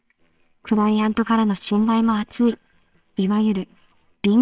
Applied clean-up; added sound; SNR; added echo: neural separator model SepFormer WHAMR!.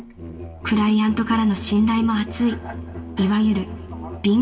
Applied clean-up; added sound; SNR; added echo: none; Musical instrument; 13 dB; reverberation time 2.0 s.